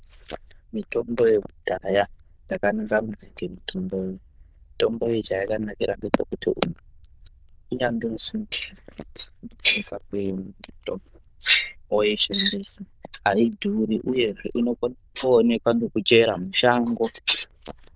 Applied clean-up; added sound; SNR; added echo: neural diffusion model UNIVERSE++.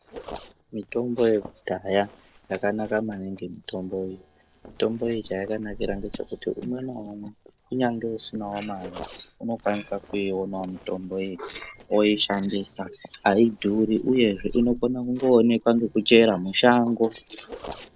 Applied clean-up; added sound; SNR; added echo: neural separator model SepFormer DNS4.